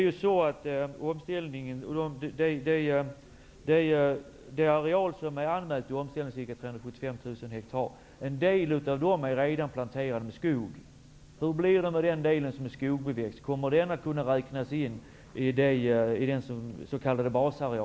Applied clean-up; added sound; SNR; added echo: none; none; none; none.